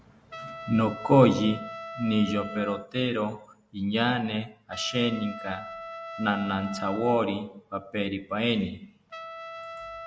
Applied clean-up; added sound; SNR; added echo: none; Trumpet; 14 dB; none.